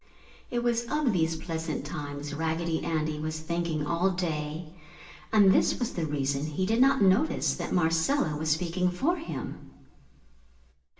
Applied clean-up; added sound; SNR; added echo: none; none; none; reverberation time 0.9 s.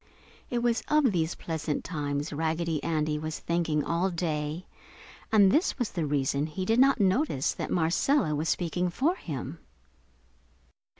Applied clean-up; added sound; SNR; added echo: none; none; none; none.